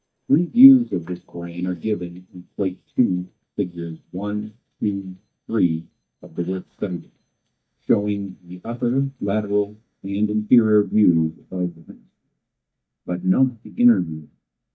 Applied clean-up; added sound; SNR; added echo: neural mask model DeepFilterNet 3.